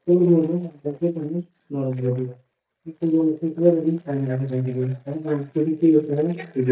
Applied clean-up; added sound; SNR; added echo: neural mask model DeepFilterNet 3.